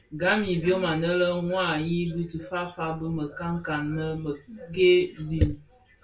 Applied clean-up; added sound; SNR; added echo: none; none; none; reverberation time 0.2 s.